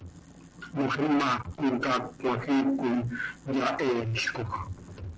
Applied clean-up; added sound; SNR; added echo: none; none; none; none.